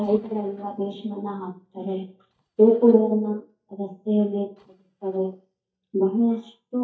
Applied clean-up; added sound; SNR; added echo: neural mask model DeepFilterNet 3.